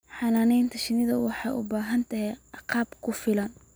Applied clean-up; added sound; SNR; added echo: none; none; none; none.